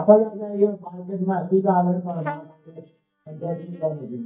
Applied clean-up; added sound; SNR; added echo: neural mask model DeepFilterNet 3.